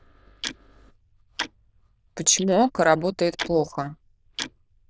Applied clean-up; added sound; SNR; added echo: neural diffusion model UNIVERSE++.